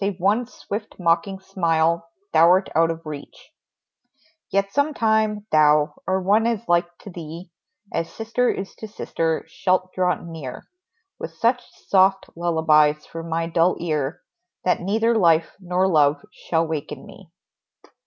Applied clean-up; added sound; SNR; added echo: none; none; none; none.